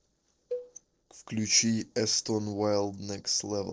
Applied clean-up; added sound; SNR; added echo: neural separator model SepFormer DNS4.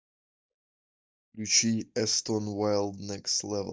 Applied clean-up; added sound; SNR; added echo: neural mask model DeepFilterNet 3.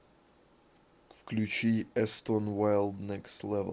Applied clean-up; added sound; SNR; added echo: none; none; none; none.